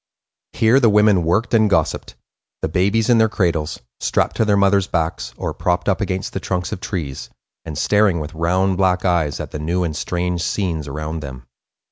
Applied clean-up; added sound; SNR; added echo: none; none; none; none.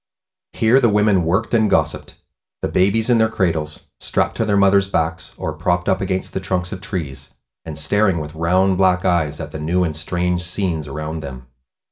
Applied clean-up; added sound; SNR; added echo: none; none; none; reverberation time 0.3 s.